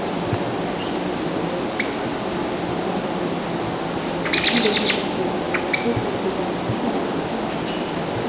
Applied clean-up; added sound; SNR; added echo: none; Bird; -5 dB; reverberation time 1.0 s.